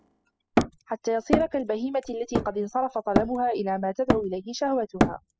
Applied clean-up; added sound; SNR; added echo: classical method spectral subtraction.